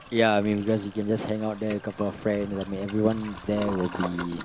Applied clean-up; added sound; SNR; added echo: none; Toilet flush; 13 dB; none.